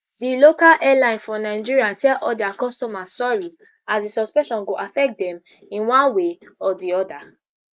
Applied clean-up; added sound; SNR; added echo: neural mask model Resemble Enhance denoiser.